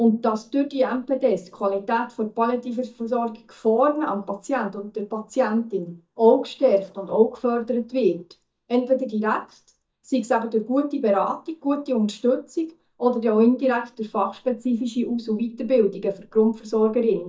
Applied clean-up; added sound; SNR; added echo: neural mask model DeepFilterNet 3.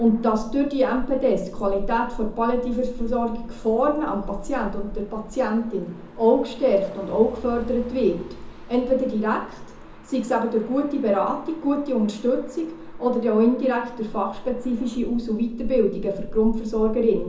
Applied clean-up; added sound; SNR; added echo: none; Motor vehicle (road); 11 dB; reverberation time 0.6 s.